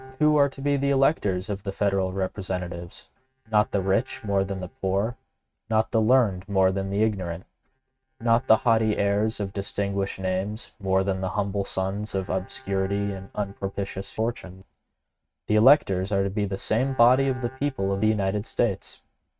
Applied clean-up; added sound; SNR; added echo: neural mask model RNNoise.